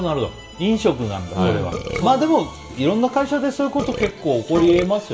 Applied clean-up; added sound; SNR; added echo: none; Burping, eructation; 8 dB; reverberation time 0.7 s.